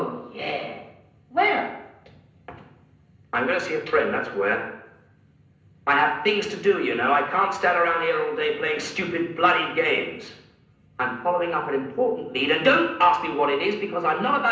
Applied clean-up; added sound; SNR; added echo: none; none; none; reverberation time 0.8 s.